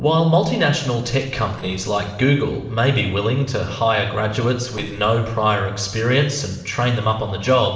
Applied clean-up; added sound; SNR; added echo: neural separator model SepFormer DNS4.